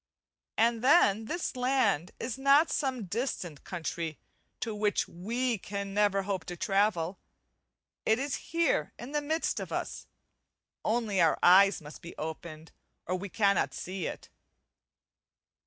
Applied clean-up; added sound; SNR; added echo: none; none; none; none.